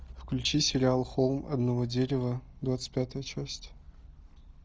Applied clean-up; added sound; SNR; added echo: none; none; none; none.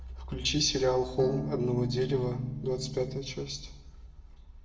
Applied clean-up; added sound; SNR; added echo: none; Electric guitar / Strum; 5 dB; reverberation time 0.7 s.